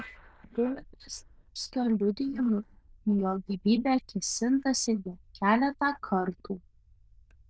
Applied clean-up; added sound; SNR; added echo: neural diffusion model UNIVERSE++.